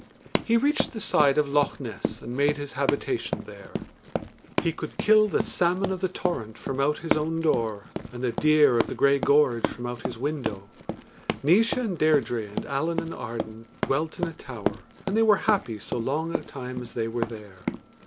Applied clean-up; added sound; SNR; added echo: none; Run; 7 dB; none.